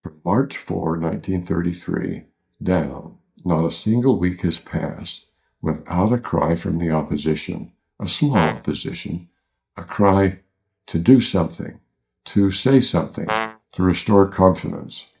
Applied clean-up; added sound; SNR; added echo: neural mask model DeepFilterNet 3.